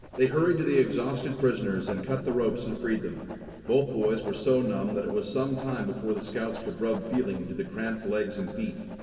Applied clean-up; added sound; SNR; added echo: none; Writing; 16 dB; reverberation time 2.3 s.